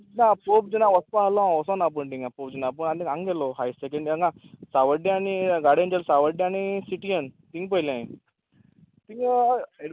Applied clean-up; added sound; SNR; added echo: none; none; none; none.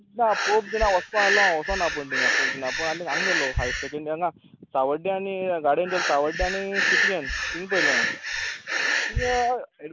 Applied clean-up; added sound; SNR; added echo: none; Breathing; 0 dB; none.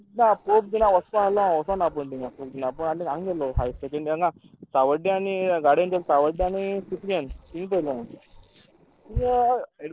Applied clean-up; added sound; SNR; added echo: neural separator model SepFormer DNS4.